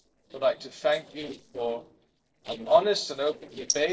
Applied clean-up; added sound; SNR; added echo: neural separator model SepFormer DNS4.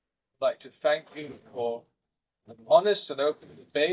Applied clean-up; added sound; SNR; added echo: neural mask model DeepFilterNet 3.